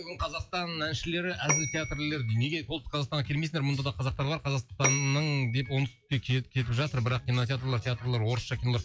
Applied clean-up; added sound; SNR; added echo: classical method log-MMSE.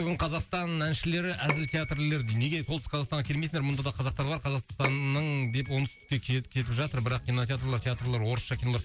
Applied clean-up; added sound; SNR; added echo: none; Bell / Telephone; 8 dB; none.